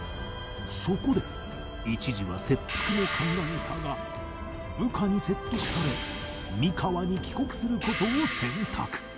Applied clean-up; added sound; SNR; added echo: none; Bowed string instrument + Wild animals; 16 dB; none.